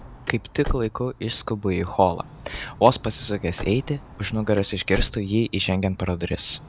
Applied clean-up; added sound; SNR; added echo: none; Car; 11 dB; none.